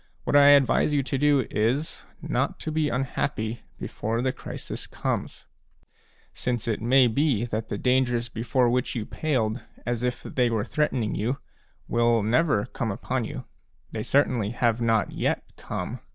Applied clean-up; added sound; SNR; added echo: none; none; none; none.